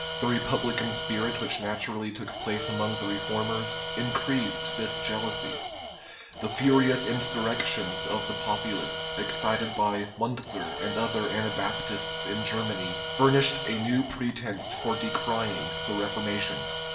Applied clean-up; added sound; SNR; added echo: none; Tools; 5 dB; reverberation time 0.6 s.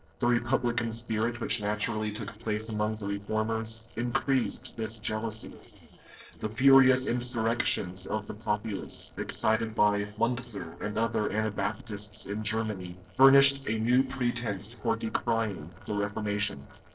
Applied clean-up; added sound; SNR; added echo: neural separator model SepFormer DNS4.